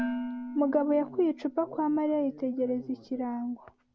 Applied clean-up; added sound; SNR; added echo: none; Dishes, pots, and pans; 11 dB; none.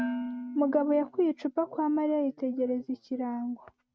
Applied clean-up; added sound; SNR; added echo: neural mask model RNNoise.